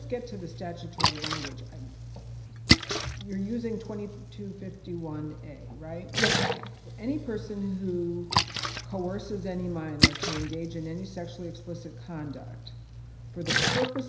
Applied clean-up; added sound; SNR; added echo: none; Splash, splatter; -4 dB; reverberation time 0.9 s.